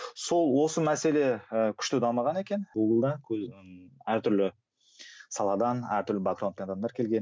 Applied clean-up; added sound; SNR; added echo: none; none; none; none.